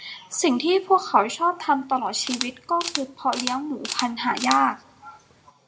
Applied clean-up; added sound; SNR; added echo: none; Camera; 10 dB; reverberation time 0.4 s.